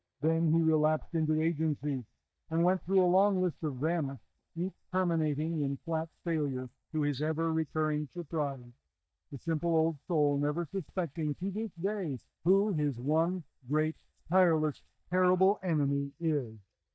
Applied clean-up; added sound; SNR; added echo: neural mask model DeepFilterNet 3.